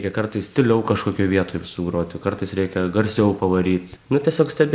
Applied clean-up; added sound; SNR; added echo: none; none; none; none.